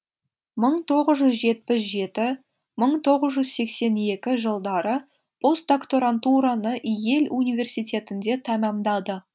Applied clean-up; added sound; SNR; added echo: none; none; none; none.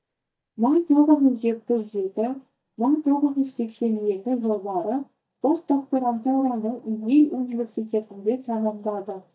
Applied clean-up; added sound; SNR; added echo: neural mask model DeepFilterNet 3.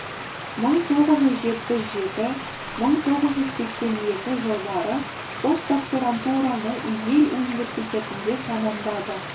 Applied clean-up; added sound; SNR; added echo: none; Stream; 10 dB; reverberation time 0.3 s.